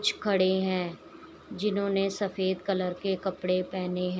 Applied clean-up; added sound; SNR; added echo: none; none; none; none.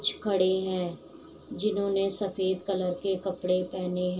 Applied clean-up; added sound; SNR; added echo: none; none; none; reverberation time 0.2 s.